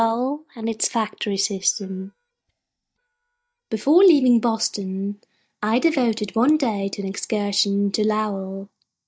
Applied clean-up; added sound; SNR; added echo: neural mask model DeepFilterNet 3.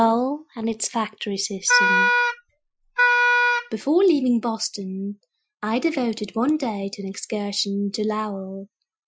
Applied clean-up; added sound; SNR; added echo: classical method Wiener filter.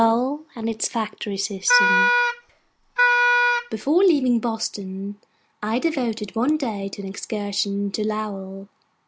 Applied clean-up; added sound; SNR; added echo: none; Wind instrument, woodwind instrument; -4 dB; none.